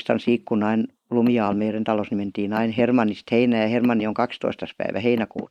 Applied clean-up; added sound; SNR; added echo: neural mask model Resemble Enhance denoiser.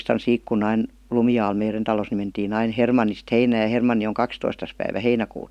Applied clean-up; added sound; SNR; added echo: none; none; none; none.